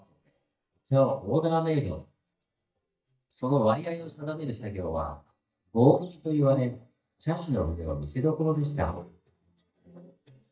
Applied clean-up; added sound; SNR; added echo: neural mask model DeepFilterNet 3.